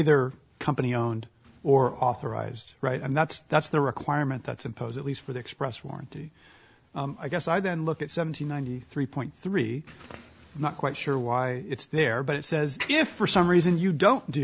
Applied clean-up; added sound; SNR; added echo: none; none; none; none.